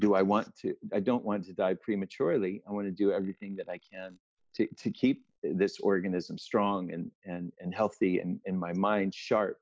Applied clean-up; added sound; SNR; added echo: neural mask model Resemble Enhance denoiser.